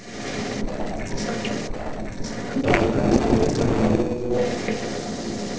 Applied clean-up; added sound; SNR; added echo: neural separator model SepFormer DNS4.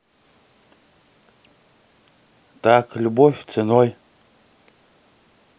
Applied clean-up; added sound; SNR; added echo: none; none; none; none.